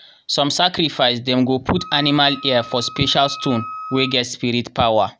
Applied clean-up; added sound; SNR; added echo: none; Wind instrument, woodwind instrument; 15 dB; none.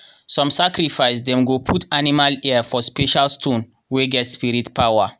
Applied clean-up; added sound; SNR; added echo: none; none; none; none.